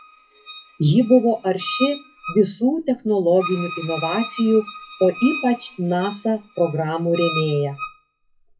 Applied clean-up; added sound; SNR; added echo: classical method WPE with log-MMSE.